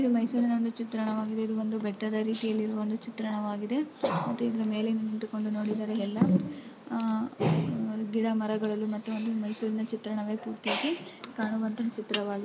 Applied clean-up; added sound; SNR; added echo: none; none; none; none.